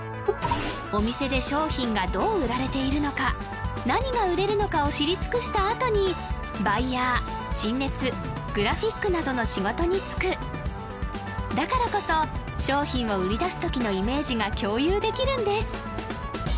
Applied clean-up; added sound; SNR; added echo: none; none; none; none.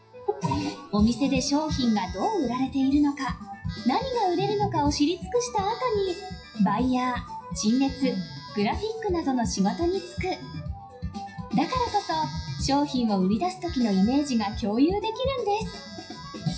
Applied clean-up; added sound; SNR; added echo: classical method WPE with log-MMSE.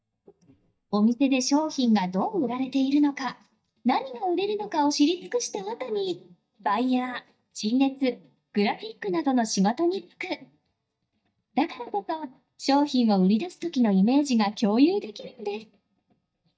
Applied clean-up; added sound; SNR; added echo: neural mask model DeepFilterNet 3.